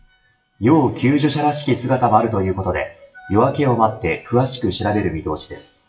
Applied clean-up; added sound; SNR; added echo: classical method WPE with log-MMSE.